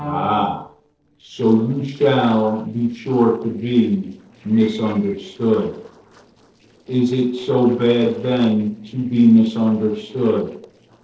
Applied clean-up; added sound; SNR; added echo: neural separator model SepFormer DNS4.